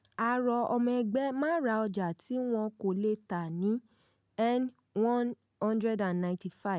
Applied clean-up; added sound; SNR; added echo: none; none; none; none.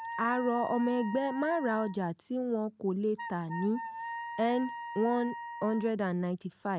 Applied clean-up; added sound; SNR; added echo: none; Wind instrument, woodwind instrument; 10 dB; none.